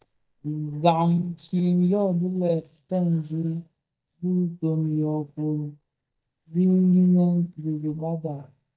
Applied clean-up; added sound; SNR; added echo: neural mask model DeepFilterNet 3.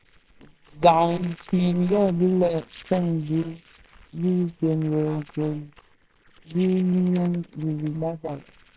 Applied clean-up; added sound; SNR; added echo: neural separator model SepFormer WHAMR!.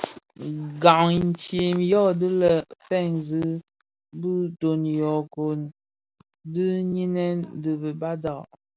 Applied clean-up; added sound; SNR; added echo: none; none; none; none.